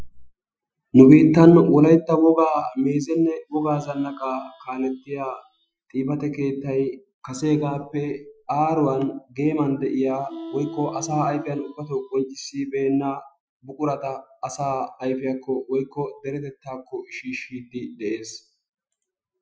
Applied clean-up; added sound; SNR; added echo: classical method Wiener filter.